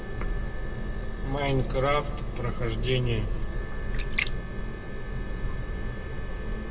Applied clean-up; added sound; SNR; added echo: none; Splash, splatter; 10 dB; reverberation time 1.2 s.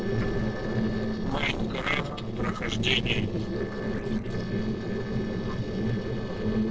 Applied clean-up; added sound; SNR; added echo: neural separator model SepFormer DNS4.